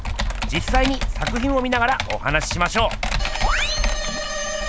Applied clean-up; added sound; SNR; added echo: none; Computer keyboard; 0 dB; none.